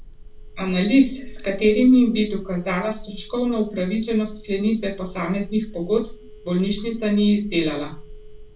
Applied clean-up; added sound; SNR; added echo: none; Telephone; 14 dB; reverberation time 0.2 s.